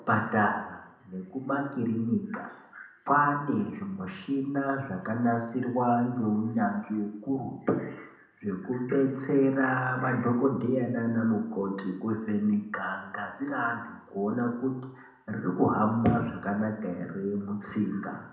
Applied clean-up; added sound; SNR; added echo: none; none; none; reverberation time 0.7 s.